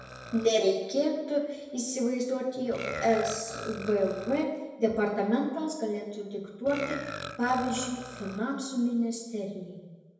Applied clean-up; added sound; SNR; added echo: none; Burping, eructation; 13 dB; reverberation time 0.9 s.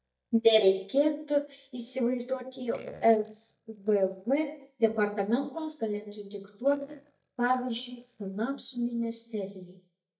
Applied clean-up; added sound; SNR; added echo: neural mask model DeepFilterNet 3.